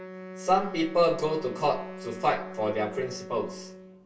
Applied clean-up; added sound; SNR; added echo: none; Wind instrument, woodwind instrument; 13 dB; reverberation time 0.2 s.